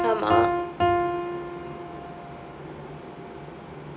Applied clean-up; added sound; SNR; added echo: none; Piano; -4 dB; none.